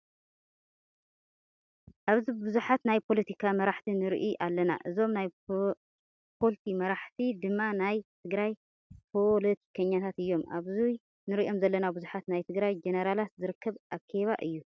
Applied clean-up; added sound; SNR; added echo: none; none; none; none.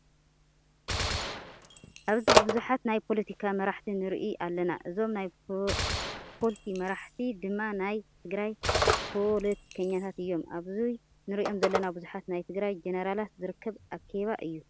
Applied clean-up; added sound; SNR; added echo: none; Telephone + Gunshot, gunfire; 2 dB; none.